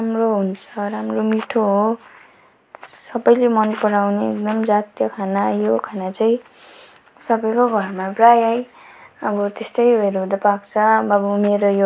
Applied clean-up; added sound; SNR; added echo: none; none; none; none.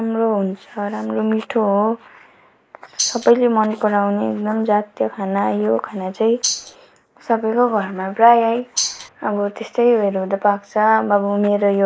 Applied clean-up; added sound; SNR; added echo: neural mask model Resemble Enhance denoiser.